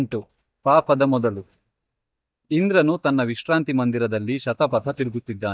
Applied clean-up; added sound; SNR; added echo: neural mask model DeepFilterNet 3.